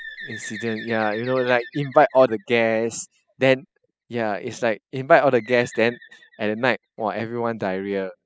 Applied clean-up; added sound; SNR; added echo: classical method spectral subtraction.